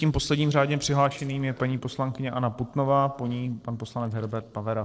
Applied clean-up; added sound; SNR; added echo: neural separator model SepFormer DNS4.